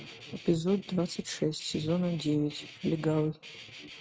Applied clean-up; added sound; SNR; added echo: neural mask model RNNoise.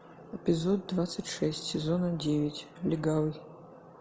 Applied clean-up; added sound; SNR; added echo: none; none; none; none.